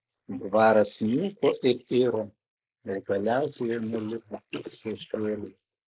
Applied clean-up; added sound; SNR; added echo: neural mask model Resemble Enhance denoiser.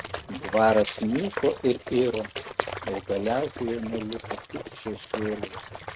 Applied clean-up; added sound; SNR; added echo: neural mask model RNNoise.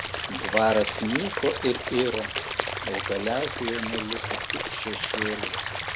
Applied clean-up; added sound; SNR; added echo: none; Stream / Liquid; 2 dB; none.